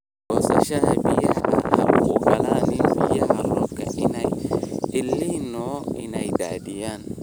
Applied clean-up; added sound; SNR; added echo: none; none; none; none.